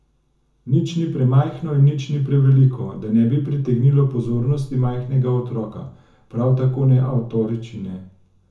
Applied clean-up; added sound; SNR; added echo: none; none; none; reverberation time 0.6 s.